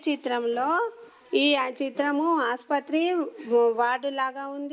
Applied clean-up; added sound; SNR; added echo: none; none; none; none.